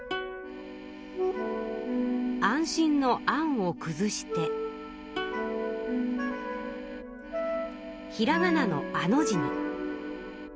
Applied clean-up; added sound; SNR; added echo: none; Organ + Plucked string instrument; 12 dB; none.